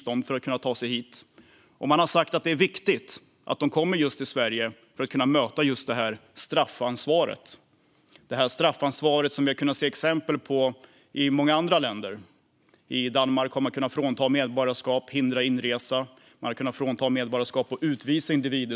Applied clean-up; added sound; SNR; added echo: none; none; none; none.